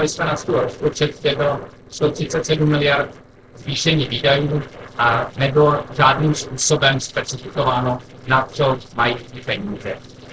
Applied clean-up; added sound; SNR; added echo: neural separator model SepFormer DNS4.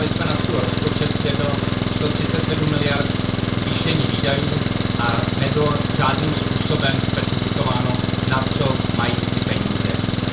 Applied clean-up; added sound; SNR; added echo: none; Engine; -5 dB; reverberation time 0.3 s.